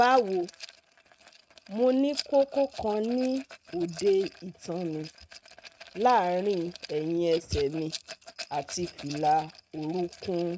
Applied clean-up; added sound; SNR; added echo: neural mask model RNNoise.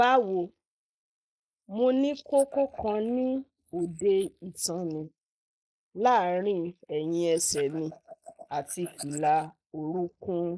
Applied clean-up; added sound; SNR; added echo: neural mask model Resemble Enhance denoiser.